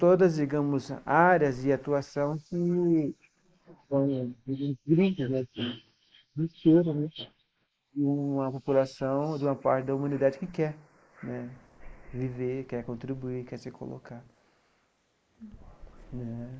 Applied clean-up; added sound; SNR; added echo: neural mask model Resemble Enhance denoiser.